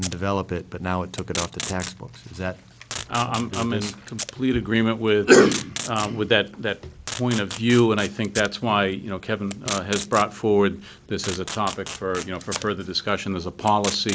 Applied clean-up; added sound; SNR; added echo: none; Packing tape, duct tape; 13 dB; none.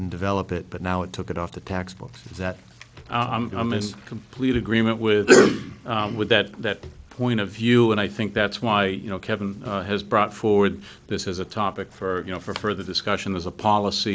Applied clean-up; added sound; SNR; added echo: none; none; none; none.